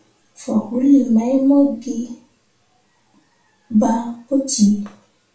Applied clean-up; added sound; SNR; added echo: none; none; none; reverberation time 0.3 s.